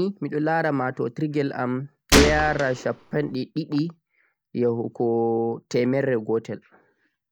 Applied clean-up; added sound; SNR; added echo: none; Gunshot, gunfire; -2 dB; none.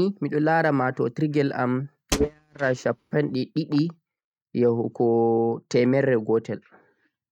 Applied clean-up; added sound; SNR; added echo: neural mask model RNNoise.